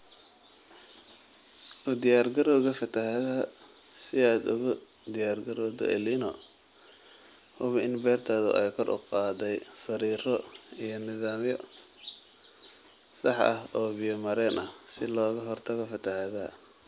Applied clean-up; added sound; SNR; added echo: none; none; none; none.